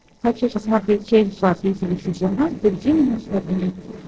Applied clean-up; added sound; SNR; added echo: neural separator model SepFormer DNS4.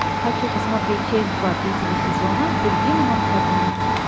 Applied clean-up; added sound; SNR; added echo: none; Domestic sounds, home sounds; -4 dB; none.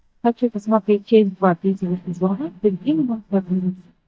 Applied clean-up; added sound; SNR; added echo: neural mask model DeepFilterNet 3.